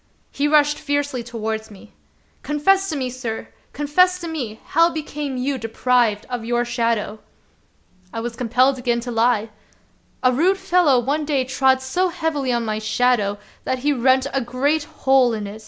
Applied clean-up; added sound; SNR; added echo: none; none; none; none.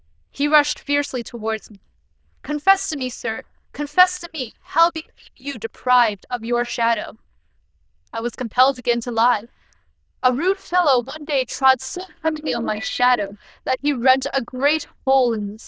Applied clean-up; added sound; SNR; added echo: neural diffusion model UNIVERSE++.